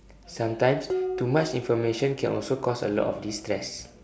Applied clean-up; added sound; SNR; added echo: none; Dishes, pots, and pans; 10 dB; none.